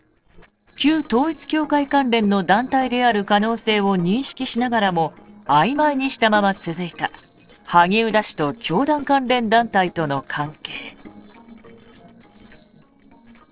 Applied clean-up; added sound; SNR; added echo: neural separator model SepFormer DNS4.